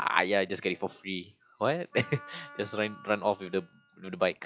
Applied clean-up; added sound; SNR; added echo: classical method log-MMSE.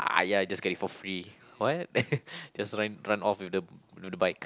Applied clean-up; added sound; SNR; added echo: none; none; none; none.